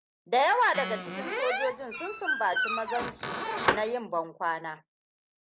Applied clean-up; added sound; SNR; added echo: none; Squeak; 1 dB; none.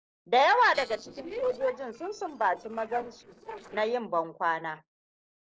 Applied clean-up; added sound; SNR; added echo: neural separator model SepFormer DNS4.